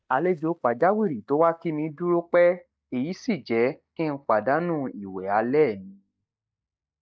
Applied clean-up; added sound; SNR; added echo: neural mask model DeepFilterNet 3.